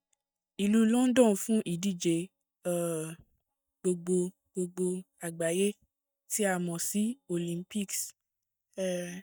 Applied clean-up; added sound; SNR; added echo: neural mask model DeepFilterNet 3.